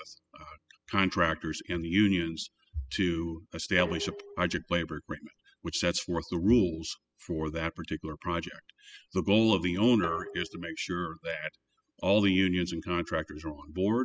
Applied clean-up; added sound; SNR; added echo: classical method spectral subtraction.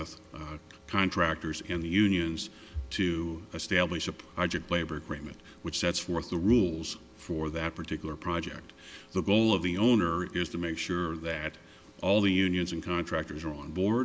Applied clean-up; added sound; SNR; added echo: none; none; none; none.